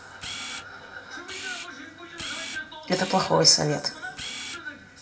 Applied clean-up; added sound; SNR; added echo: none; Camera; 12 dB; reverberation time 0.7 s.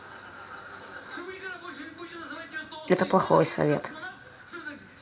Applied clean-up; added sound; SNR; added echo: none; none; none; none.